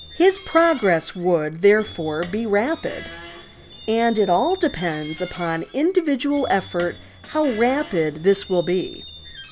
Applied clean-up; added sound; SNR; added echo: none; Squeak; 16 dB; none.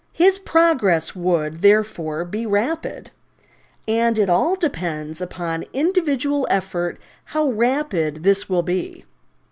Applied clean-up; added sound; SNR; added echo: none; none; none; none.